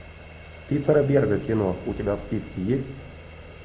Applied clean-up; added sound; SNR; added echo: none; Bass drum + Water tap, faucet; 20 dB; none.